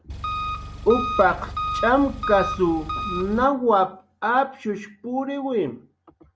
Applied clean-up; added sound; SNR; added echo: none; Engine; 5 dB; none.